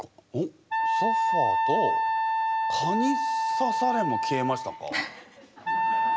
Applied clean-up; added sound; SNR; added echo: none; Wind instrument, woodwind instrument; -5 dB; none.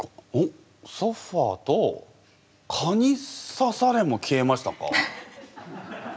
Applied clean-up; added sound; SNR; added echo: none; none; none; none.